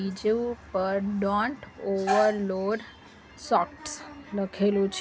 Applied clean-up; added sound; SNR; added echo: none; none; none; none.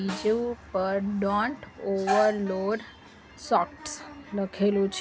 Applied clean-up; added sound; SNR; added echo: none; Snare drum + Wind instrument, woodwind instrument; 19 dB; none.